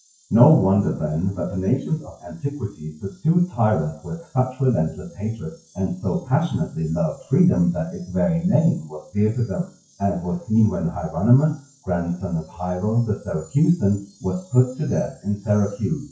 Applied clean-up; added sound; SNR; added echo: classical method WPE with log-MMSE.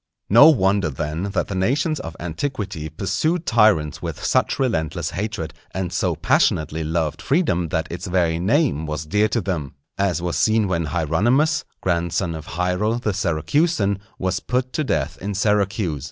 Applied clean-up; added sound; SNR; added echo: none; none; none; none.